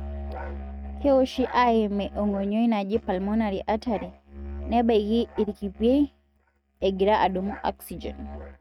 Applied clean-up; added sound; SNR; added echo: neural mask model RNNoise.